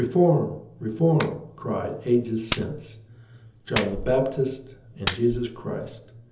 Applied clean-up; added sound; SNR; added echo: none; Clapping; 11 dB; reverberation time 1.2 s.